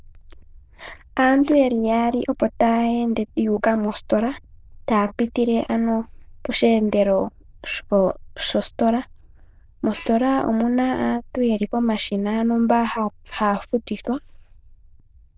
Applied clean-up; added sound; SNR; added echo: neural diffusion model UNIVERSE++.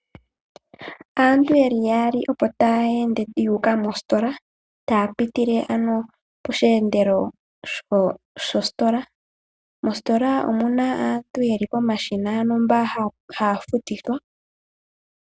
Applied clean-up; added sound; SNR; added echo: none; none; none; none.